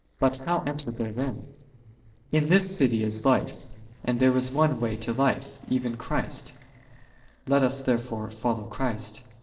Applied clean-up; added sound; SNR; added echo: neural separator model SepFormer DNS4.